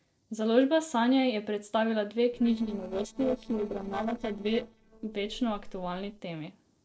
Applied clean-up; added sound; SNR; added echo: neural separator model SepFormer DNS4.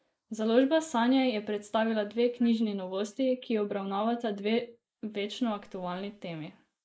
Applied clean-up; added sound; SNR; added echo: neural mask model Resemble Enhance denoiser.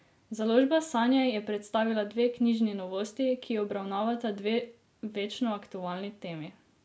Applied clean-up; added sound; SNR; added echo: none; none; none; none.